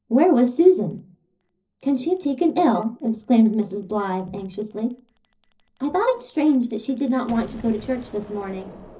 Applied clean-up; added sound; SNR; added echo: neural separator model SepFormer DNS4.